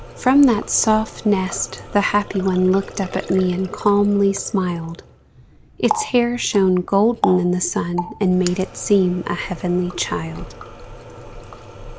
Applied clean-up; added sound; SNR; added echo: none; Water tap, faucet; 13 dB; none.